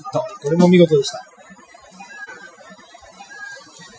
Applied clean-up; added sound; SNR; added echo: classical method Wiener filter.